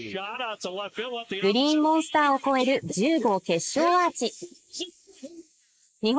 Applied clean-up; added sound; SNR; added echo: neural mask model Resemble Enhance denoiser.